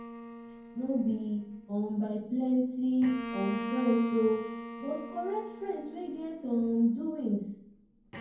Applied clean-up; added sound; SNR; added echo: none; Bowed string instrument; 10 dB; reverberation time 0.9 s.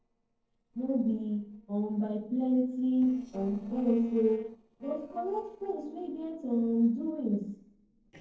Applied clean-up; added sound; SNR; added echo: neural separator model SepFormer DNS4.